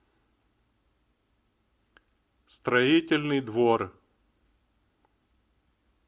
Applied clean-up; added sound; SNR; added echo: none; none; none; none.